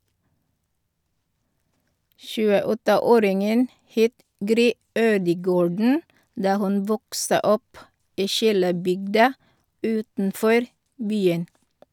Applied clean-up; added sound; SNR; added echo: none; none; none; none.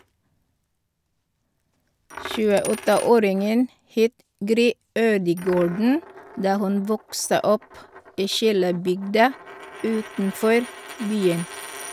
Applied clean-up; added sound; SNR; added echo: none; Coin (dropping); 18 dB; none.